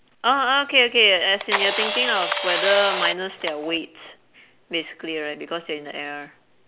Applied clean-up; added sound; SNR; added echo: none; Camera; 3 dB; none.